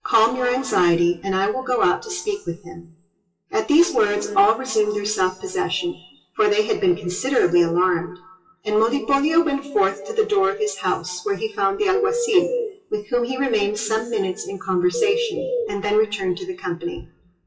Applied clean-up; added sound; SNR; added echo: classical method WPE with log-MMSE.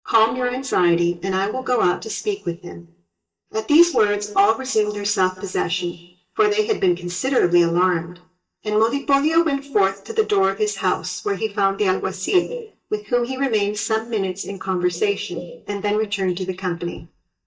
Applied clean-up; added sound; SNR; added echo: neural mask model DeepFilterNet 3.